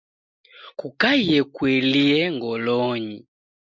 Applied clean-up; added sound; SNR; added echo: none; none; none; none.